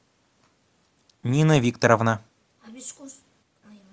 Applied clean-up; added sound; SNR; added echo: none; none; none; none.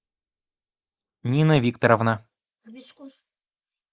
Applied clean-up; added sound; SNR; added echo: neural mask model Resemble Enhance denoiser.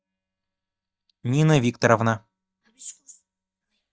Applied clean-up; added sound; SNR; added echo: neural mask model DeepFilterNet 3.